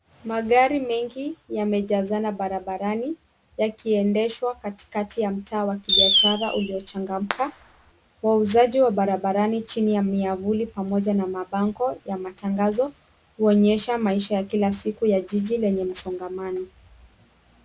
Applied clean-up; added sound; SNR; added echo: none; Fireworks; 0 dB; none.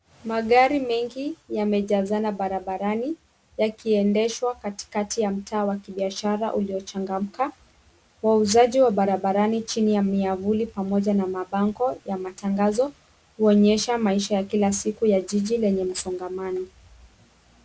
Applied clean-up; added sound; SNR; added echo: none; none; none; none.